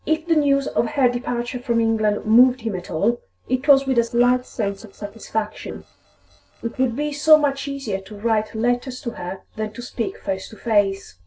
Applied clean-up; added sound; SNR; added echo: neural separator model SepFormer DNS4.